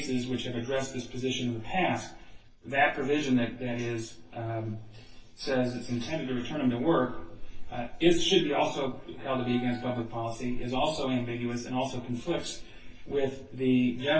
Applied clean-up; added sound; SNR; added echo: neural separator model SepFormer DNS4.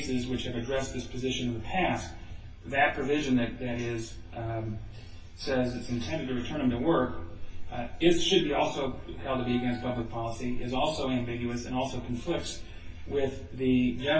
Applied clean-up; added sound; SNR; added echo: none; Wind instrument, woodwind instrument; 17 dB; reverberation time 0.1 s.